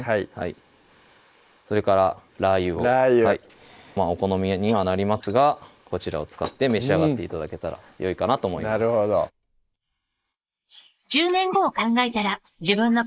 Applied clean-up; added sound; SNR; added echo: neural mask model Resemble Enhance denoiser.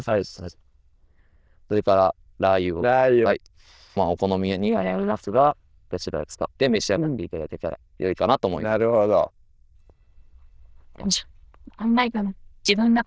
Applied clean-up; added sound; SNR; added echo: neural diffusion model UNIVERSE++.